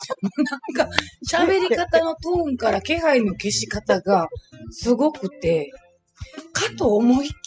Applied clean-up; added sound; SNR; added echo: classical method spectral subtraction.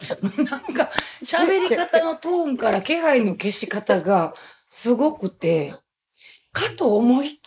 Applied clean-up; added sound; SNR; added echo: neural mask model Resemble Enhance denoiser.